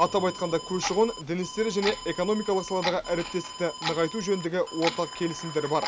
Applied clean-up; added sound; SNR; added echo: none; Alarm + Clock; 9 dB; none.